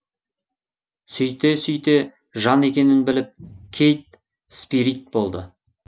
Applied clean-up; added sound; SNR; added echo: none; none; none; none.